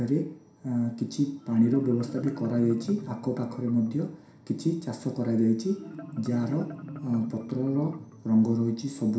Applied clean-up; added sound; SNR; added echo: none; Marimba, xylophone; 16 dB; reverberation time 0.5 s.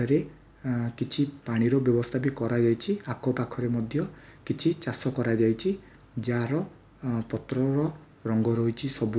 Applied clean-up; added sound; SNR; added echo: none; none; none; none.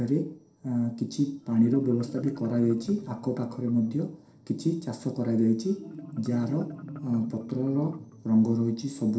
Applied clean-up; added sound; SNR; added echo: neural separator model SepFormer DNS4.